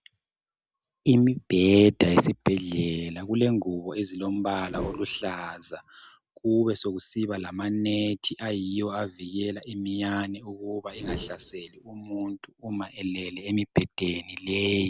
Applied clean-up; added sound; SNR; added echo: none; Whoosh, swoosh, swish; 13 dB; none.